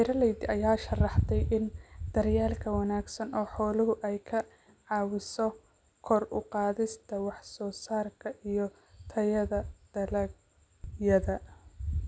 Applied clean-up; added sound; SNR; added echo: none; none; none; none.